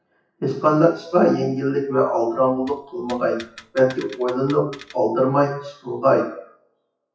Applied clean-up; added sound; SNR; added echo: classical method WPE with log-MMSE.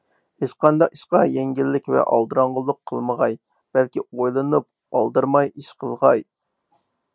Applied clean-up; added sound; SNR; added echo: none; none; none; none.